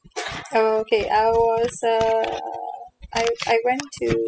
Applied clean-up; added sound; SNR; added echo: classical method spectral subtraction.